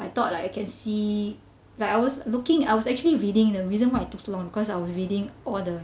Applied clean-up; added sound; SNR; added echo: none; none; none; none.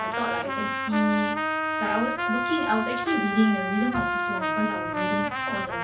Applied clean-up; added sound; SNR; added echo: none; Trumpet; 0 dB; reverberation time 0.2 s.